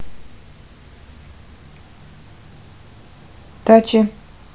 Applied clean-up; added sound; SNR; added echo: none; none; none; none.